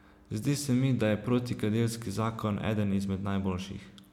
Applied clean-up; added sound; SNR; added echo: none; none; none; none.